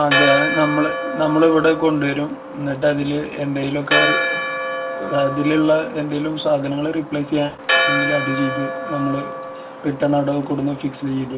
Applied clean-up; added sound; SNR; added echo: none; Church bell; 4 dB; reverberation time 0.2 s.